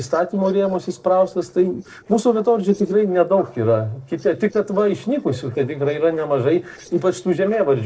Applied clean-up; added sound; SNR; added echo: neural separator model SepFormer DNS4.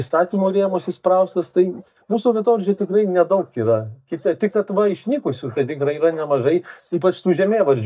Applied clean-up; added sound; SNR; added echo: neural mask model DeepFilterNet 3.